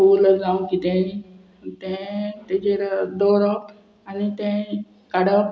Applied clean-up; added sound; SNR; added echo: none; none; none; none.